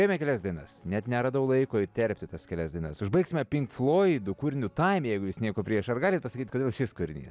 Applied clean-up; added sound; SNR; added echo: none; none; none; none.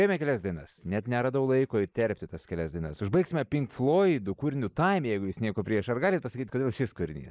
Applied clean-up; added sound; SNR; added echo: neural mask model Resemble Enhance denoiser.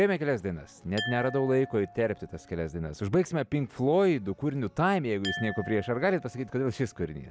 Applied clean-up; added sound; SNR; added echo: none; Glass; 16 dB; none.